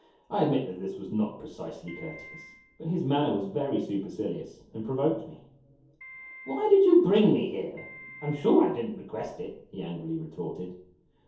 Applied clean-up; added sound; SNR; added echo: none; Piano; 19 dB; reverberation time 0.6 s.